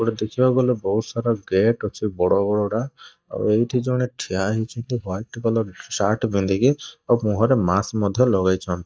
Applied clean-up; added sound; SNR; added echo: neural mask model DeepFilterNet 3.